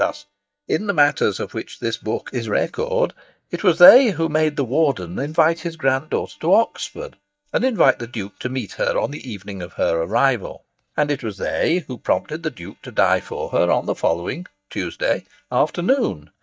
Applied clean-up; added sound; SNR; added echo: neural mask model DeepFilterNet 3.